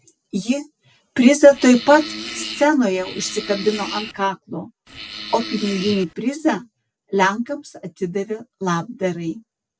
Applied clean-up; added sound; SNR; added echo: none; Fart; 11 dB; none.